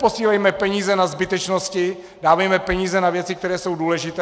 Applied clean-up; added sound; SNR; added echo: none; none; none; none.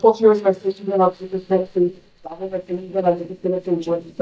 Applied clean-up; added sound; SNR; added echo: neural mask model DeepFilterNet 3.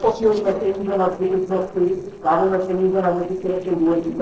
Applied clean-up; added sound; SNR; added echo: neural separator model SepFormer DNS4.